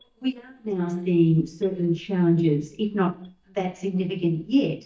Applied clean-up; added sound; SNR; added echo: neural mask model DeepFilterNet 3.